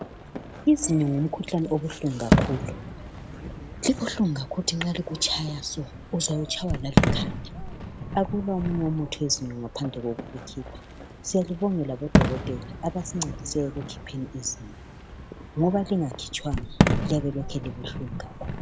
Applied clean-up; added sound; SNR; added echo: none; Fireworks; 1 dB; none.